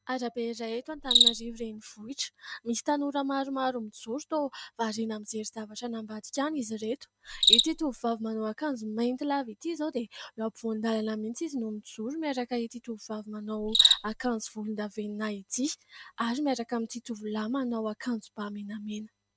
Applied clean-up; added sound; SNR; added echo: neural mask model RNNoise.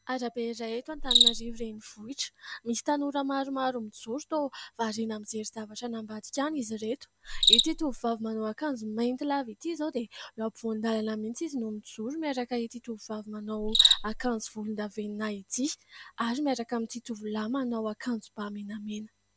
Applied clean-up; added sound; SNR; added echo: none; Cricket; 1 dB; none.